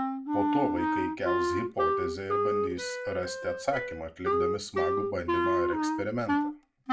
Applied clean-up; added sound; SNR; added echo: none; Wind instrument, woodwind instrument; -5 dB; reverberation time 0.3 s.